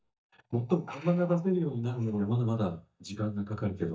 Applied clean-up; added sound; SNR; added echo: neural mask model DeepFilterNet 3.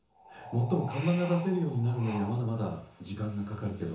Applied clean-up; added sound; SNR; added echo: none; Wind; 13 dB; reverberation time 0.6 s.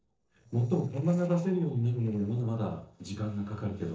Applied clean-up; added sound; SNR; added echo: neural separator model SepFormer DNS4.